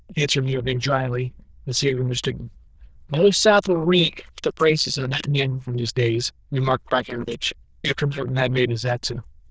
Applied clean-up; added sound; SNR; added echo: neural diffusion model UNIVERSE++.